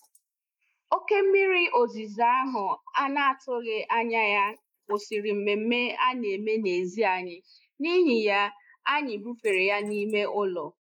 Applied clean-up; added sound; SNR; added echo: neural mask model Resemble Enhance denoiser.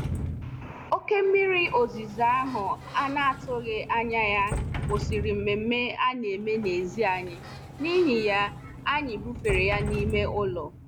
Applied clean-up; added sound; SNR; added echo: none; Sliding door; 8 dB; none.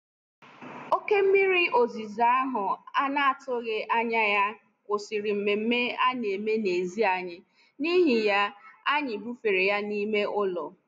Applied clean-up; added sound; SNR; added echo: none; none; none; none.